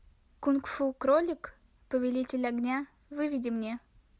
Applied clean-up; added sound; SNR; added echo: none; none; none; none.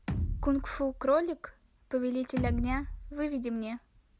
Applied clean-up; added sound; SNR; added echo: none; Bass drum; 4 dB; none.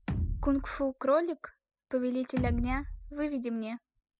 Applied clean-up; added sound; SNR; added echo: classical method spectral subtraction.